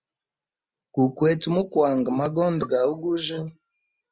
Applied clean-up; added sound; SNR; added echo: none; none; none; none.